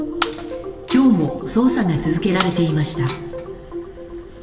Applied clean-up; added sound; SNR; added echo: none; Shatter; 11 dB; reverberation time 1.8 s.